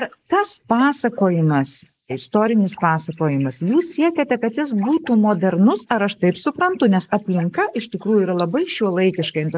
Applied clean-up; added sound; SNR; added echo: neural mask model Resemble Enhance denoiser.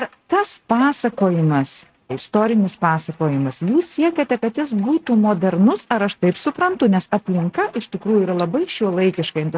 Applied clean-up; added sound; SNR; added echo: neural mask model RNNoise.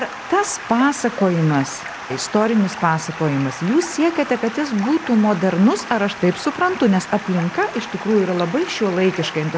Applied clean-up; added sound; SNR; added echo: none; Stream; 12 dB; none.